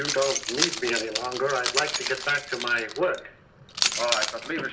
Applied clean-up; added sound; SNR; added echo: none; Keys jangling; 2 dB; reverberation time 0.6 s.